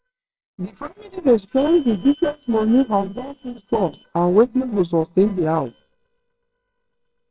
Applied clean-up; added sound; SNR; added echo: neural separator model SepFormer WHAMR!.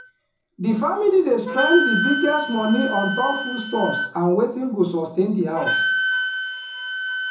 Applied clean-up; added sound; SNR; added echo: none; Wind instrument, woodwind instrument; 4 dB; reverberation time 0.6 s.